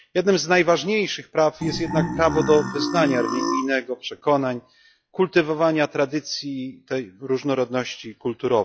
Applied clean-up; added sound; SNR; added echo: classical method log-MMSE.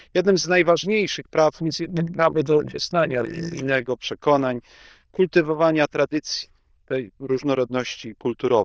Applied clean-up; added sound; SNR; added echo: neural diffusion model UNIVERSE++.